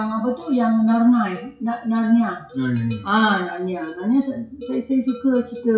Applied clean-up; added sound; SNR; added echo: classical method WPE with log-MMSE.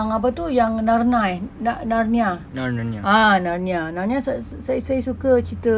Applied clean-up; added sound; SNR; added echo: none; none; none; none.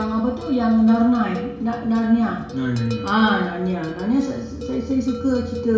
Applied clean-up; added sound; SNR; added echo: none; Bell; 15 dB; reverberation time 0.7 s.